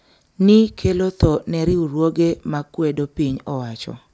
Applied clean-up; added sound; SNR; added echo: none; none; none; none.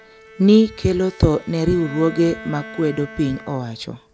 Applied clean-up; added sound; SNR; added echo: none; Bowed string instrument; 18 dB; none.